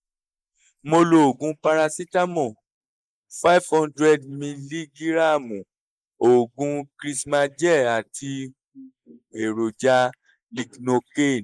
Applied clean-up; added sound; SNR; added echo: neural mask model Resemble Enhance denoiser.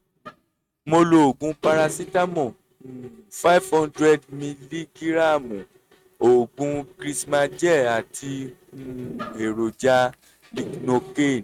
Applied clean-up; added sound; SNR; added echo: neural mask model RNNoise.